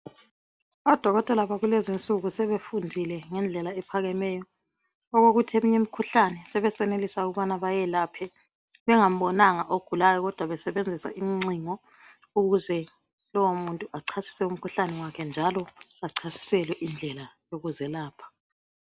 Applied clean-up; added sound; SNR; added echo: none; none; none; none.